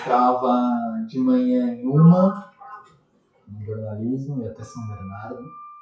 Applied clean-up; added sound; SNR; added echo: classical method WPE with log-MMSE.